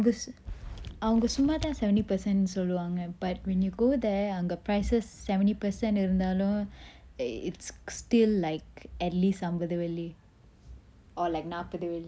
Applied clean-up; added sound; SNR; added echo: none; none; none; none.